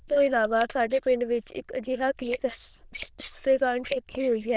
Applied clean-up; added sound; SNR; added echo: neural diffusion model UNIVERSE++.